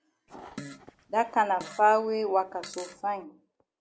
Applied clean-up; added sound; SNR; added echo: none; Fart; 18 dB; none.